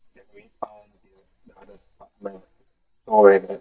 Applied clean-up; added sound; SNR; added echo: neural mask model DeepFilterNet 3.